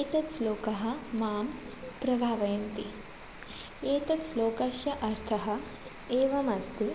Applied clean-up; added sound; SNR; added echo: none; Rain; 15 dB; none.